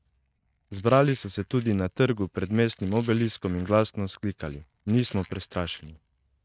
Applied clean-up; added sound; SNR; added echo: neural mask model RNNoise.